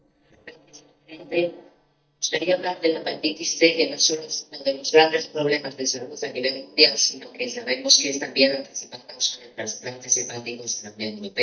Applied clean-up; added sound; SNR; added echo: neural mask model DeepFilterNet 3.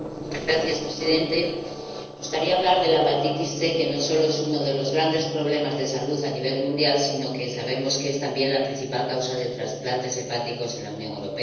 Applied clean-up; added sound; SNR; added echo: neural separator model SepFormer DNS4.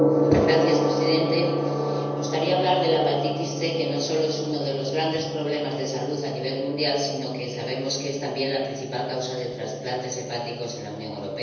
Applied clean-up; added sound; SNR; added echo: none; Gong; 1 dB; reverberation time 1.1 s.